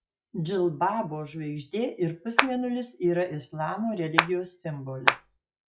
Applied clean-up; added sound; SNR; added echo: classical method log-MMSE.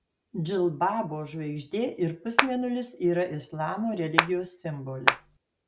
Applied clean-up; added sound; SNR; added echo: none; Clapping; -5 dB; none.